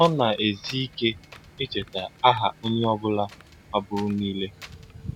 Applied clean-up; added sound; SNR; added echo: none; Wind; 18 dB; none.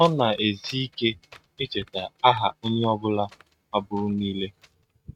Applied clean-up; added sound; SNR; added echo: neural mask model RNNoise.